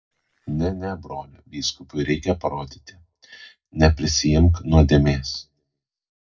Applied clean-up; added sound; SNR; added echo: neural separator model SepFormer DNS4.